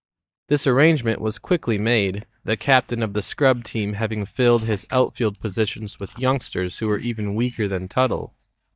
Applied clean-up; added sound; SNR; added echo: neural mask model DeepFilterNet 3.